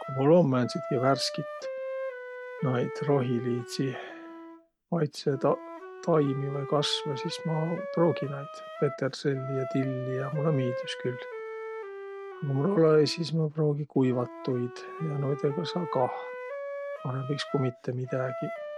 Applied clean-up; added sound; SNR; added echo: none; Wind instrument, woodwind instrument; 10 dB; none.